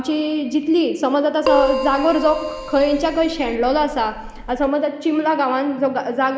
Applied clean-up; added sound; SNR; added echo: none; Keyboard (musical); 6 dB; none.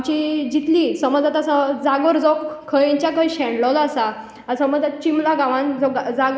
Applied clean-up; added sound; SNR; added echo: none; none; none; none.